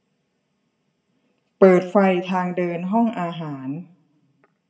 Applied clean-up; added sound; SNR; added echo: none; none; none; reverberation time 0.5 s.